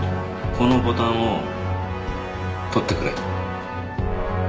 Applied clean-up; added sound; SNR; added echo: none; none; none; none.